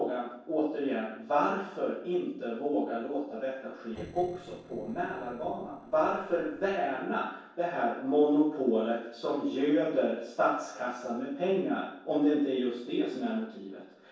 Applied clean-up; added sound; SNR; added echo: neural separator model SepFormer DNS4.